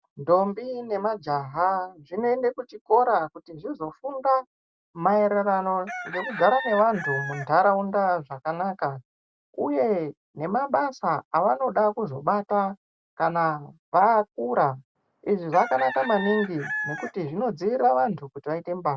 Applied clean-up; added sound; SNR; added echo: none; Chicken, rooster; 10 dB; none.